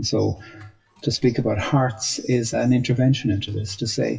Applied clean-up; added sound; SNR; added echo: classical method WPE with log-MMSE.